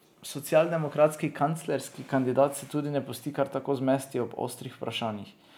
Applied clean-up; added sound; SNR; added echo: none; none; none; none.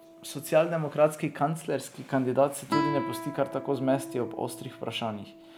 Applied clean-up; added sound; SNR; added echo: none; Guitar; 9 dB; none.